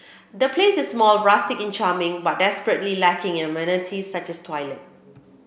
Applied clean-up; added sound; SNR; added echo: none; none; none; none.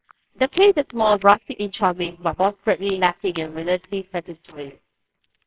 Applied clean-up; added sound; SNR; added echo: neural separator model SepFormer WHAMR!.